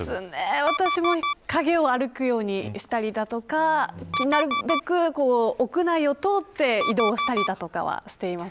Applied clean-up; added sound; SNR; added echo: none; Alarm; 5 dB; none.